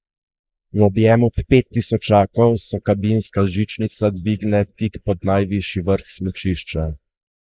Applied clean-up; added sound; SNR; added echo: neural mask model Resemble Enhance denoiser.